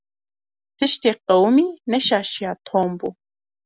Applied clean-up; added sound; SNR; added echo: none; none; none; none.